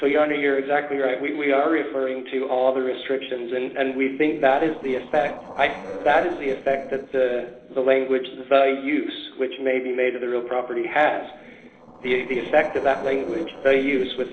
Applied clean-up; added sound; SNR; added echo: neural separator model SepFormer DNS4.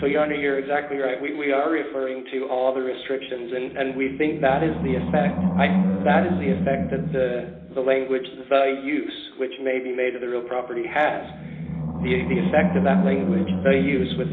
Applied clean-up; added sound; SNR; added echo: none; Animal; 3 dB; reverberation time 0.8 s.